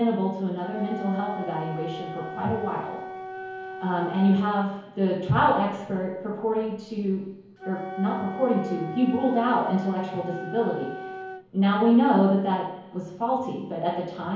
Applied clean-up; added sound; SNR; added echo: none; Wind instrument, woodwind instrument; 13 dB; reverberation time 1.0 s.